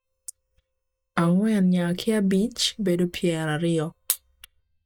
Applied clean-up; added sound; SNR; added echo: neural mask model DeepFilterNet 3.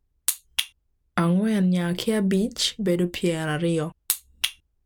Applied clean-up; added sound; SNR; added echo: none; none; none; none.